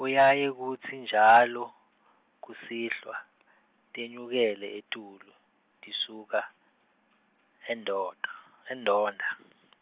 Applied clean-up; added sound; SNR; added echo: none; none; none; none.